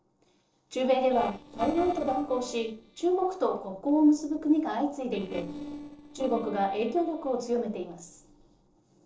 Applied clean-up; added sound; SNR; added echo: neural separator model SepFormer DNS4.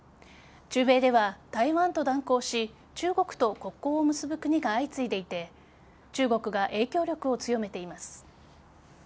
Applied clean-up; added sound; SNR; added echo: none; none; none; none.